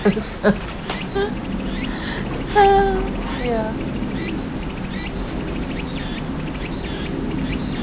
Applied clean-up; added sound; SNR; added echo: none; Stream; 11 dB; none.